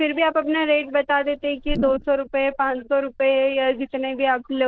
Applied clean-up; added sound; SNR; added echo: neural diffusion model UNIVERSE++.